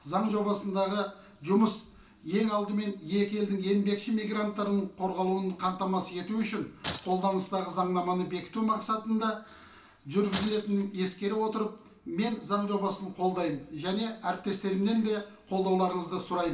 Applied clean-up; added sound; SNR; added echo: none; Shatter; 16 dB; reverberation time 0.3 s.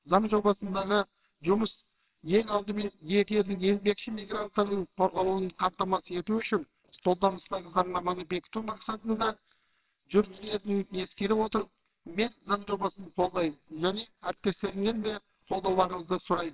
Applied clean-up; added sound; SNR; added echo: neural separator model SepFormer WHAMR!.